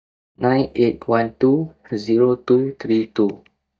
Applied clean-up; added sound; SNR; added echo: neural mask model DeepFilterNet 3.